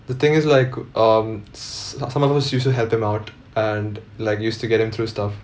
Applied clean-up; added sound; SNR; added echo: none; none; none; none.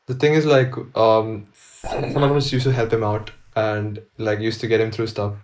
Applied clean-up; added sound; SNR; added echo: neural mask model Resemble Enhance denoiser.